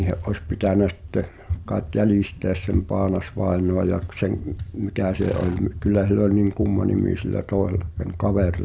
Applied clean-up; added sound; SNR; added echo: none; Drill; 15 dB; none.